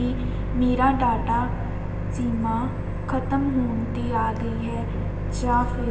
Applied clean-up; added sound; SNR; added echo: none; Microwave oven; 2 dB; reverberation time 2.3 s.